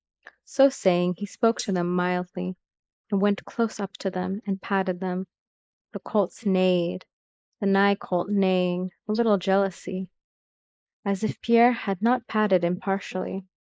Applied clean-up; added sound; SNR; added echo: neural mask model Resemble Enhance denoiser.